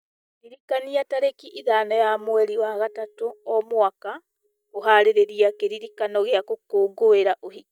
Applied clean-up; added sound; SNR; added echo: neural mask model DeepFilterNet 3.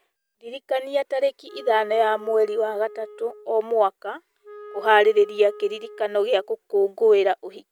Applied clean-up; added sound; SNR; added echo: none; Wind instrument, woodwind instrument; 19 dB; none.